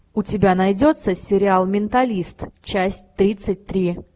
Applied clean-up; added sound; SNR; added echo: none; none; none; none.